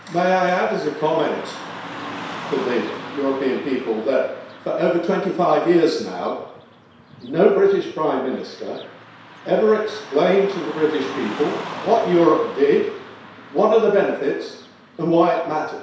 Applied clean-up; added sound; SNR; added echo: none; Car passing by / Traffic noise, roadway noise; 16 dB; reverberation time 0.7 s.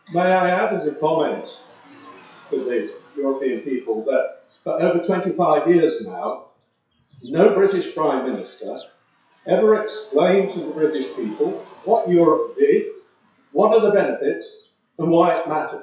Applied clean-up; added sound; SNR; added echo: classical method WPE with log-MMSE.